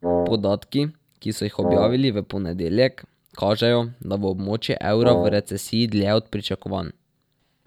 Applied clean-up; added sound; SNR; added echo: none; Wind instrument, woodwind instrument; 1 dB; none.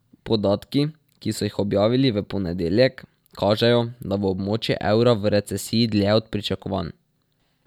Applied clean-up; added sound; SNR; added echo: none; none; none; none.